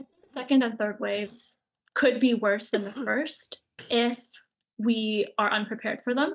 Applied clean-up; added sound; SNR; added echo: neural mask model DeepFilterNet 3.